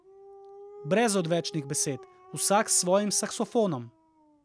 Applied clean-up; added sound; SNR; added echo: none; Dog; 20 dB; none.